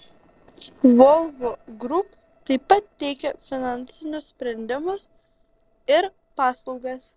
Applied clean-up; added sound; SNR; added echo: neural separator model SepFormer DNS4.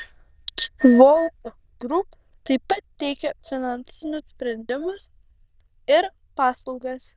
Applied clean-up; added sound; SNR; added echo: neural diffusion model UNIVERSE++.